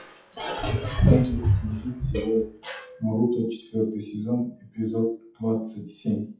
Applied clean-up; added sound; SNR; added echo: classical method WPE with log-MMSE.